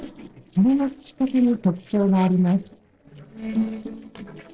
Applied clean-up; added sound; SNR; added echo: neural separator model SepFormer DNS4.